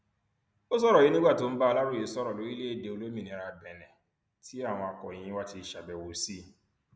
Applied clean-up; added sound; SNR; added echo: none; none; none; none.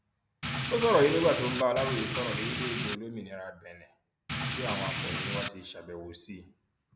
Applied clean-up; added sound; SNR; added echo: none; Rain; -1 dB; none.